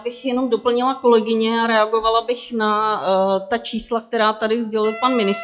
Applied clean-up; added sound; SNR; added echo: classical method log-MMSE.